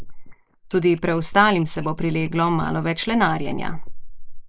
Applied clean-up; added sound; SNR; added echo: neural mask model Resemble Enhance denoiser.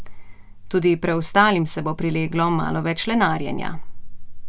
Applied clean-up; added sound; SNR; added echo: none; none; none; none.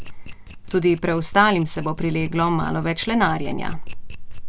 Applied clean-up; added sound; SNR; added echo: none; Domestic sounds, home sounds; 16 dB; none.